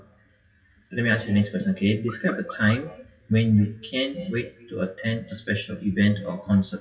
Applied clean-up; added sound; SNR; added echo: classical method WPE with log-MMSE.